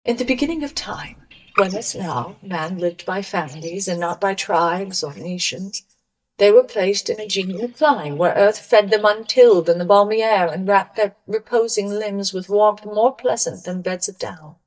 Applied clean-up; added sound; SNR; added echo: neural mask model DeepFilterNet 3.